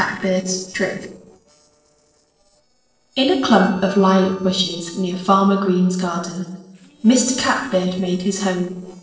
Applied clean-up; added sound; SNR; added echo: neural separator model SepFormer DNS4.